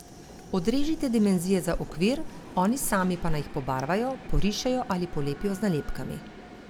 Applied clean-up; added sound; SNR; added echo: none; Train; 17 dB; none.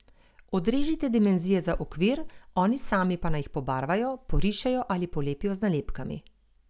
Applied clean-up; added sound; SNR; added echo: none; none; none; none.